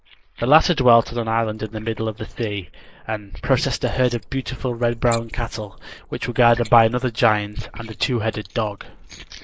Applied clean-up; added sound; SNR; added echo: neural mask model Resemble Enhance denoiser.